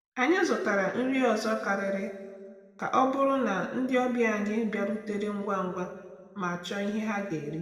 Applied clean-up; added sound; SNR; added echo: none; none; none; reverberation time 1.3 s.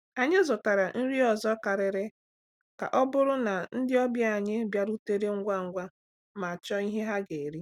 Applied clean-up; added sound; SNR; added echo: none; none; none; none.